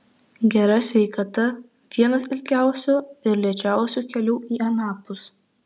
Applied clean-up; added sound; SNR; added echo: none; none; none; none.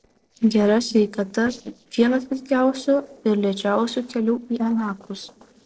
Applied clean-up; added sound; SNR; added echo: neural separator model SepFormer DNS4.